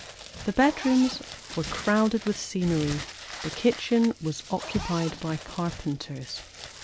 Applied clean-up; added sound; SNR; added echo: none; Crumpling, crinkling + Zipper (clothing); 12 dB; none.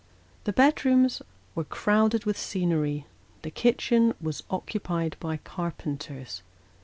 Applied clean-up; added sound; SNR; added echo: none; none; none; none.